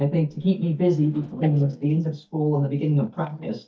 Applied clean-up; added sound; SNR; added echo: neural mask model DeepFilterNet 3.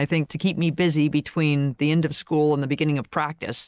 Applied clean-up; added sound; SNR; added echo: none; none; none; none.